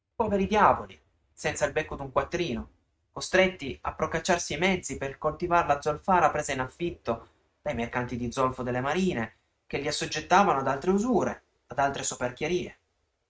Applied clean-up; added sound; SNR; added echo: neural mask model RNNoise.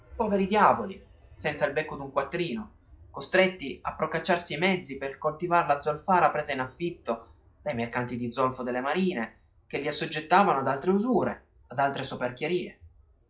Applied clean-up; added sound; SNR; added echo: classical method log-MMSE.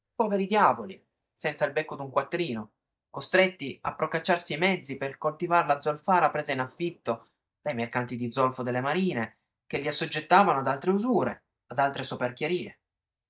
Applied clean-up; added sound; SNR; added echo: neural mask model DeepFilterNet 3.